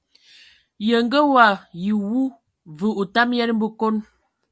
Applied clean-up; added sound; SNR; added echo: none; none; none; none.